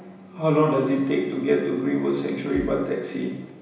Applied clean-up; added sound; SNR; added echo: none; Bass drum; 17 dB; reverberation time 0.9 s.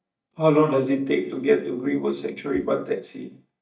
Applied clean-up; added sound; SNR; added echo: neural mask model DeepFilterNet 3.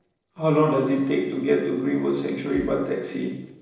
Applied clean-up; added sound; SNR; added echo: neural separator model SepFormer DNS4.